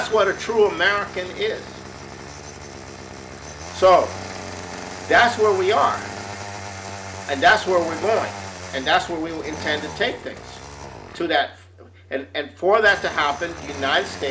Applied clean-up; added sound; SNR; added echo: none; Engine starting; 12 dB; none.